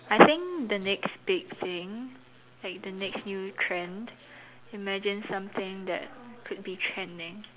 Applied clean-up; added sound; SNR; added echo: none; none; none; none.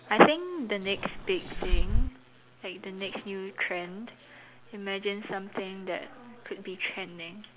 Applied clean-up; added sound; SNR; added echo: none; Fireworks; -5 dB; none.